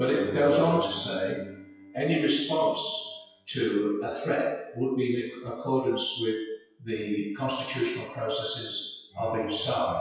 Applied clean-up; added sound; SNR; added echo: classical method WPE with log-MMSE.